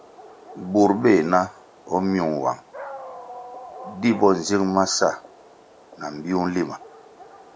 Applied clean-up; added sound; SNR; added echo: none; Dog; 18 dB; none.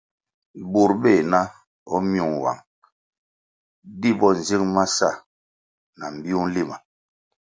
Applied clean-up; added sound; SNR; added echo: none; none; none; none.